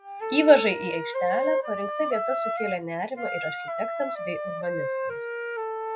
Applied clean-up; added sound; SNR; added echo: classical method log-MMSE.